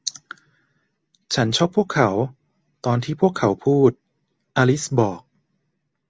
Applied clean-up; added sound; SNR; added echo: none; none; none; none.